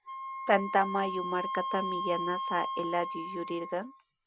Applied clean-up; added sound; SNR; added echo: none; Wind instrument, woodwind instrument; 4 dB; none.